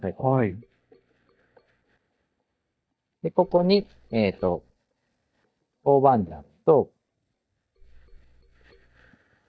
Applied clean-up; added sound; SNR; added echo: neural mask model DeepFilterNet 3.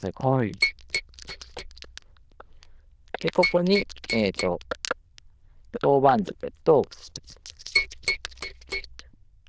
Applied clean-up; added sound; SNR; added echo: neural diffusion model UNIVERSE++.